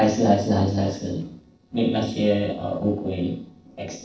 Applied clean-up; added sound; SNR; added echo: neural separator model SepFormer DNS4.